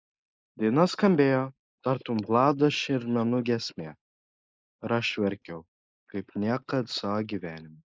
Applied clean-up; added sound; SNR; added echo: neural mask model Resemble Enhance denoiser.